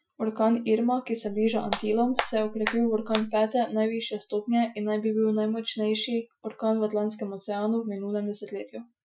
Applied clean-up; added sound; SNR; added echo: classical method Wiener filter.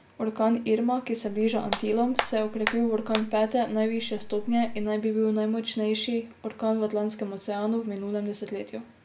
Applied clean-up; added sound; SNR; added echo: none; Hands; 8 dB; none.